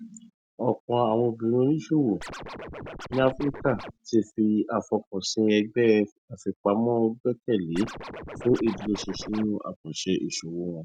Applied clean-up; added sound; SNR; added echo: none; Scratching (performance technique); 13 dB; none.